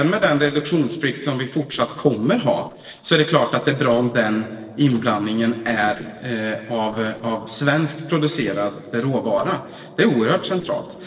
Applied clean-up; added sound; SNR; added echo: neural separator model SepFormer DNS4.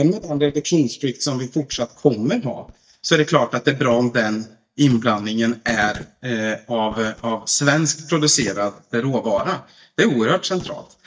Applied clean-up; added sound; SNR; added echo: neural mask model DeepFilterNet 3.